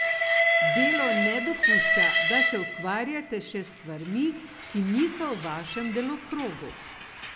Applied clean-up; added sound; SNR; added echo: none; Train; -4 dB; none.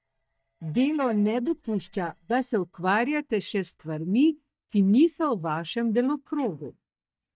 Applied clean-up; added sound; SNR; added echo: neural mask model DeepFilterNet 3.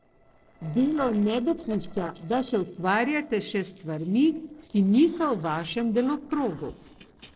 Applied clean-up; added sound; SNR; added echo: neural separator model SepFormer DNS4.